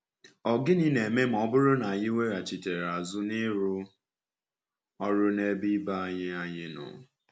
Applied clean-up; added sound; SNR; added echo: none; none; none; none.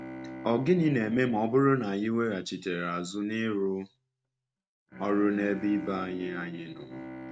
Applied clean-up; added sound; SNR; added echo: neural mask model RNNoise.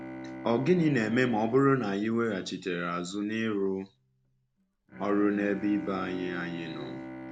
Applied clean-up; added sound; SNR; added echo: none; Bowed string instrument; 14 dB; none.